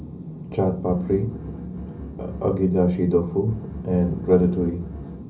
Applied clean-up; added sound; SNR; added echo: none; Bowed string instrument; 14 dB; reverberation time 0.5 s.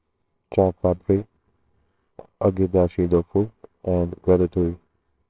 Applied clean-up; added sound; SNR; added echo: neural separator model SepFormer WHAMR!.